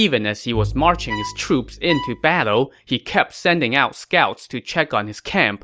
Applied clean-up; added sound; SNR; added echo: none; Bowed string instrument + Bowed string instrument; 11 dB; none.